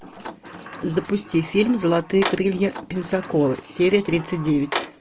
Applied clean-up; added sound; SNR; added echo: none; Sliding door; 12 dB; none.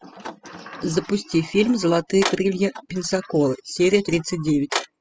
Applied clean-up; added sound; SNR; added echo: classical method spectral subtraction.